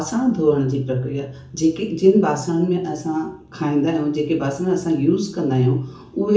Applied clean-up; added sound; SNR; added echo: none; none; none; reverberation time 0.7 s.